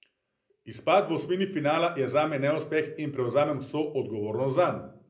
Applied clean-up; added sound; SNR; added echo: none; none; none; reverberation time 0.5 s.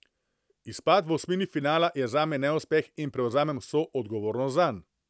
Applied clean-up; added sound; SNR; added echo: none; none; none; none.